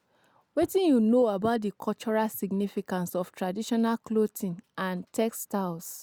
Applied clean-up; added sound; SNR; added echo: none; none; none; none.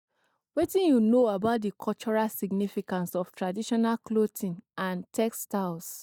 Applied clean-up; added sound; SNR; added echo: neural mask model DeepFilterNet 3.